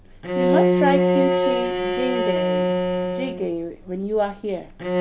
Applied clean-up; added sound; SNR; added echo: none; Bowed string instrument; -5 dB; none.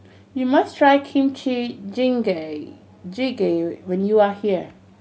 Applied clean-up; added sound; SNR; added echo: none; none; none; none.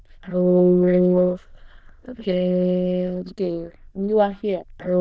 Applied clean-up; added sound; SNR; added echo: neural diffusion model UNIVERSE++.